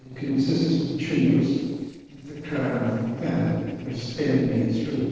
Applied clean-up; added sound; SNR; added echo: neural separator model SepFormer DNS4.